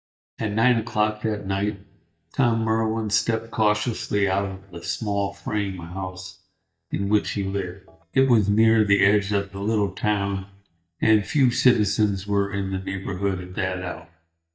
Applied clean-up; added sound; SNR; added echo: neural mask model DeepFilterNet 3.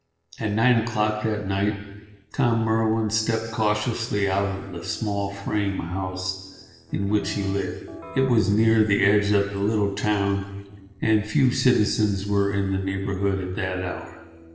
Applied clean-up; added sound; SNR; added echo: neural separator model SepFormer DNS4.